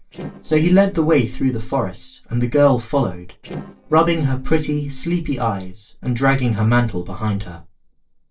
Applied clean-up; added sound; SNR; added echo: neural separator model SepFormer DNS4.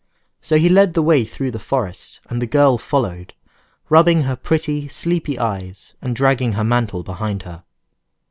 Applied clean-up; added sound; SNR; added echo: none; none; none; none.